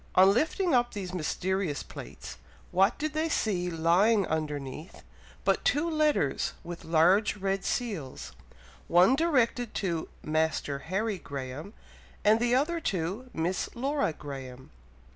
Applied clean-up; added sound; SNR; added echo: none; none; none; none.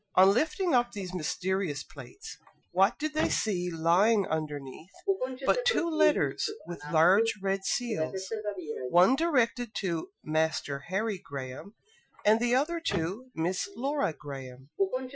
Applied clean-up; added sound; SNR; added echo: classical method Wiener filter.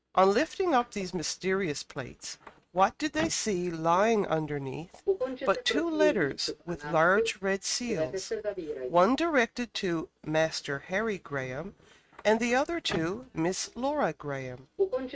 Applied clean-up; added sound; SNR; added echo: neural mask model RNNoise.